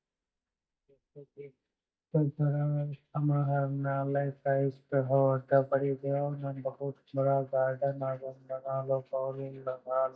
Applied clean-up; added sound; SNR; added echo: neural mask model DeepFilterNet 3.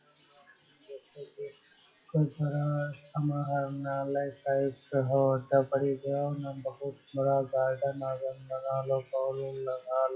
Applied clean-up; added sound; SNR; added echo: classical method WPE with log-MMSE.